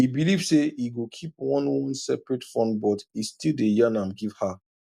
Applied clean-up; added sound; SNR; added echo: none; none; none; none.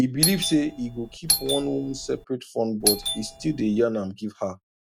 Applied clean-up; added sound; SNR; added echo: none; Doorbell; 2 dB; none.